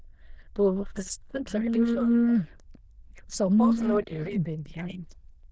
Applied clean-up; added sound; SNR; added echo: neural diffusion model UNIVERSE++.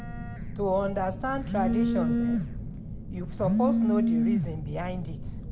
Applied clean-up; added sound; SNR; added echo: none; Telephone; -4 dB; none.